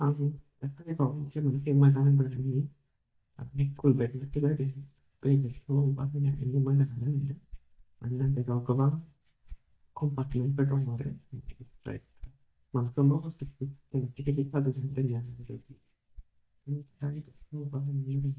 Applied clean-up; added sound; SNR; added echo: neural mask model DeepFilterNet 3.